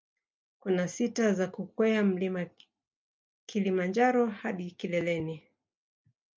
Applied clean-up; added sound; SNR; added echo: none; none; none; none.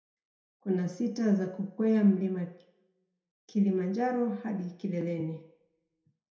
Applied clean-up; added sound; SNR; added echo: none; none; none; reverberation time 0.6 s.